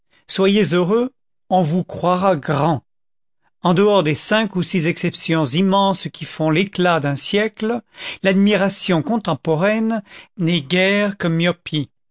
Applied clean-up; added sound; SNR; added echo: none; none; none; none.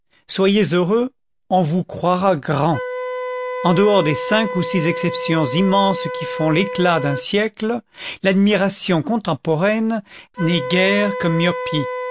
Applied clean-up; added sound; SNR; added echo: none; Wind instrument, woodwind instrument; 10 dB; none.